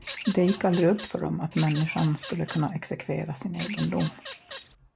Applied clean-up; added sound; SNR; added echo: none; Bird vocalization, bird call, bird song / Fowl; 11 dB; none.